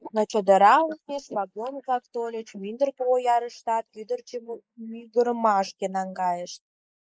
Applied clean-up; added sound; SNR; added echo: neural mask model Resemble Enhance denoiser.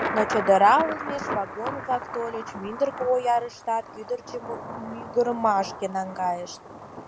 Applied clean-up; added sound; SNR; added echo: none; Thunder; 8 dB; none.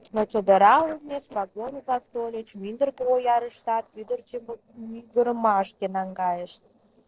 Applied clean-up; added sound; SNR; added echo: neural separator model SepFormer DNS4.